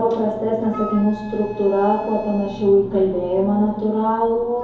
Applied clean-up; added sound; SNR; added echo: none; Wind instrument, woodwind instrument; 20 dB; reverberation time 2.3 s.